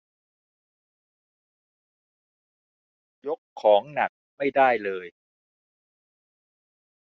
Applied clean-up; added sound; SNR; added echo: none; none; none; none.